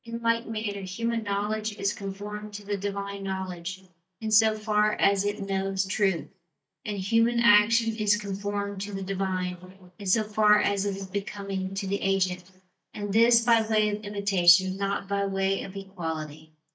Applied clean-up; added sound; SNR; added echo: neural mask model DeepFilterNet 3.